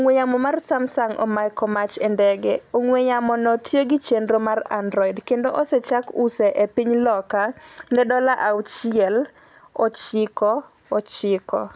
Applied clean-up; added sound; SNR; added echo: none; none; none; none.